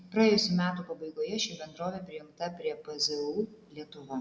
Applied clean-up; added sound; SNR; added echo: none; none; none; none.